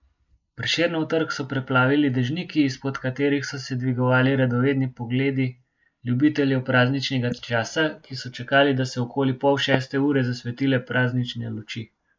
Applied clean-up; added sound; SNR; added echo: neural mask model Resemble Enhance denoiser.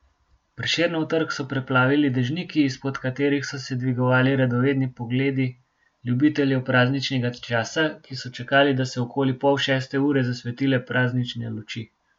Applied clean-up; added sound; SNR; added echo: none; none; none; none.